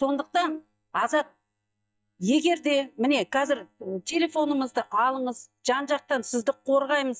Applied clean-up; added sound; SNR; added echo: neural mask model DeepFilterNet 3.